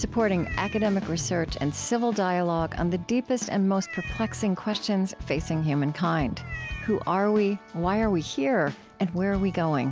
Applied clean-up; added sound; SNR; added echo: none; Meow; 15 dB; none.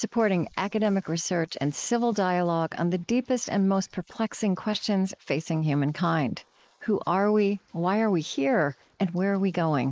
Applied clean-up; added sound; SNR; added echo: neural mask model Resemble Enhance denoiser.